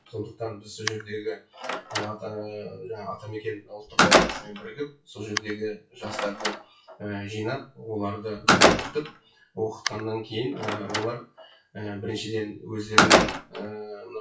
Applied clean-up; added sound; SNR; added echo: classical method WPE with log-MMSE.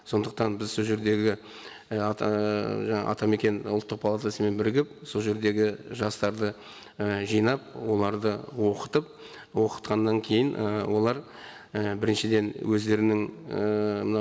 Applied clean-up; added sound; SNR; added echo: none; none; none; none.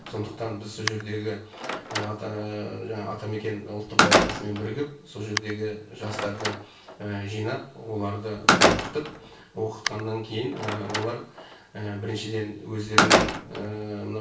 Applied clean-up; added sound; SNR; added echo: none; Slam; -4 dB; reverberation time 0.3 s.